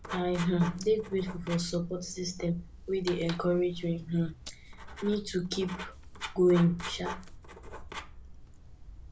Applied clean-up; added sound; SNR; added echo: none; Writing; 12 dB; none.